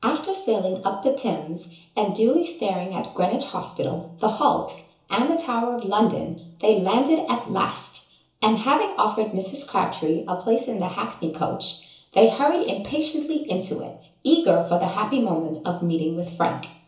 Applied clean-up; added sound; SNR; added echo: none; none; none; reverberation time 0.7 s.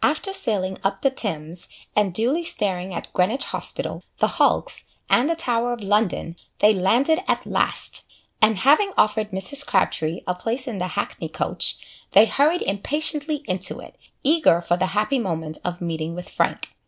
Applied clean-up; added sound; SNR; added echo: none; none; none; none.